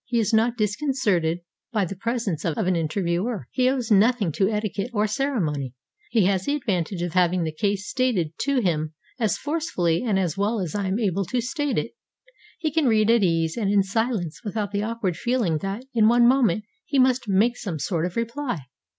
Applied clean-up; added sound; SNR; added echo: none; none; none; none.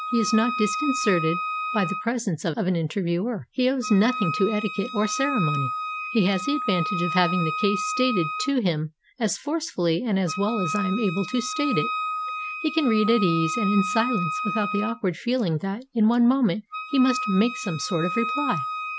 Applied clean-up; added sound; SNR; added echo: none; Wind instrument, woodwind instrument; 6 dB; none.